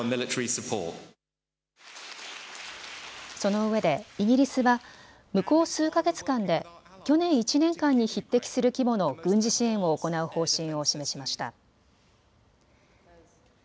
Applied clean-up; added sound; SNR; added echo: none; none; none; none.